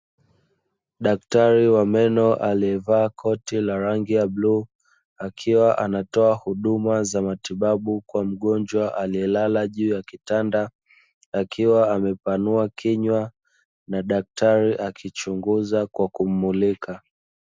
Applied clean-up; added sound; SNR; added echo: none; none; none; none.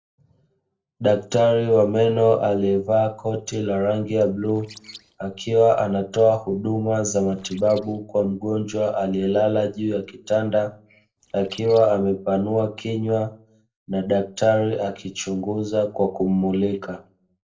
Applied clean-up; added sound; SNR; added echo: neural separator model SepFormer DNS4.